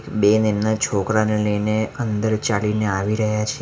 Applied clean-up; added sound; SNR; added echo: none; none; none; reverberation time 0.4 s.